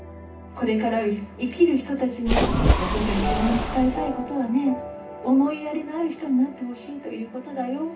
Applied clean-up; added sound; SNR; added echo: none; Splash, splatter; -2 dB; reverberation time 0.2 s.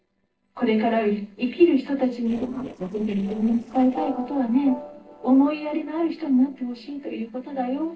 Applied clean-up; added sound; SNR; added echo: neural separator model SepFormer DNS4.